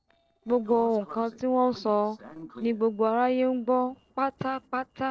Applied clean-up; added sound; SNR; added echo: neural separator model SepFormer DNS4.